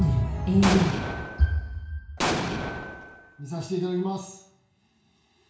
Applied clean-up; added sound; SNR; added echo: none; Explosion; 3 dB; reverberation time 0.6 s.